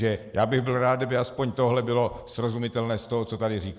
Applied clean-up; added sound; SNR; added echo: neural mask model Resemble Enhance denoiser.